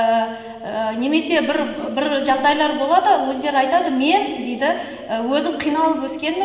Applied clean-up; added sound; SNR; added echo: none; none; none; reverberation time 1.6 s.